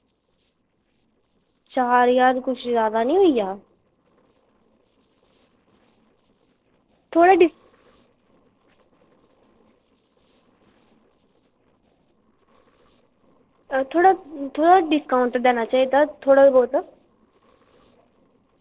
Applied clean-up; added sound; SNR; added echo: neural separator model SepFormer DNS4.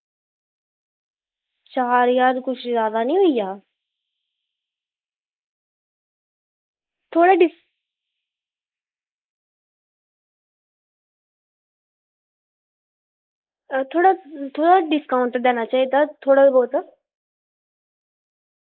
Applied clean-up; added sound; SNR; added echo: neural mask model Resemble Enhance denoiser.